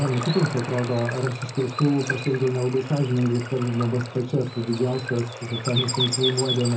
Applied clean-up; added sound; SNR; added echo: none; Water / Bird; 8 dB; reverberation time 0.4 s.